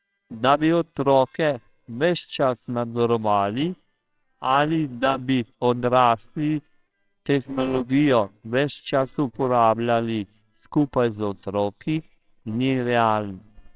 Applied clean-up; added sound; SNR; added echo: neural separator model SepFormer WHAMR!.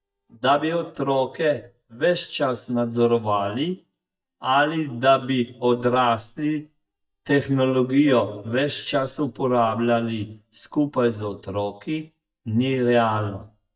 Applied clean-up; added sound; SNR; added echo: neural mask model DeepFilterNet 3.